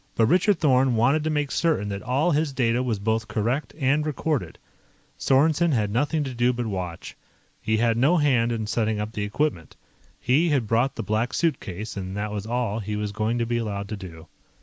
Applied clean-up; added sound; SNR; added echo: none; none; none; none.